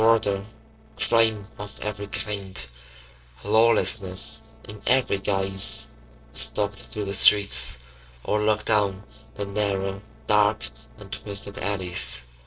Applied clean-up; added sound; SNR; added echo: neural separator model SepFormer DNS4.